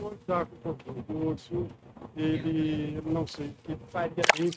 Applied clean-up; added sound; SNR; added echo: neural mask model RNNoise.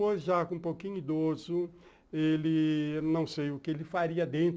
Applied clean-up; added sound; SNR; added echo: none; none; none; none.